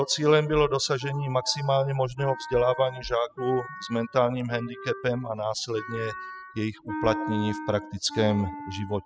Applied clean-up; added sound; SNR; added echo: classical method spectral subtraction.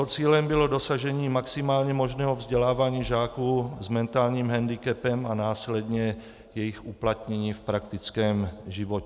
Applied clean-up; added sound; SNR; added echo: none; none; none; none.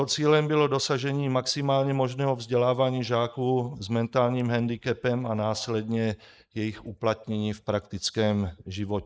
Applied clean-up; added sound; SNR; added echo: neural mask model Resemble Enhance denoiser.